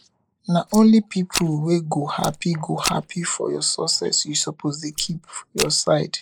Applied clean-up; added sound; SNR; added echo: neural mask model Resemble Enhance denoiser.